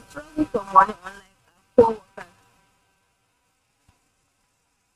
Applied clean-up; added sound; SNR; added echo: neural mask model RNNoise.